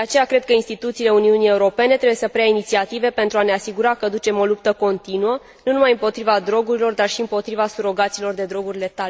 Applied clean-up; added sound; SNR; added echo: none; none; none; none.